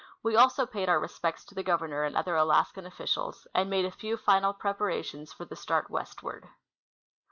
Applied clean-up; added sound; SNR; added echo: neural mask model Resemble Enhance denoiser.